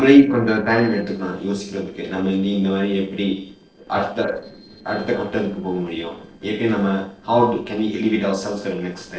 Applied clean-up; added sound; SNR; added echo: neural separator model SepFormer DNS4.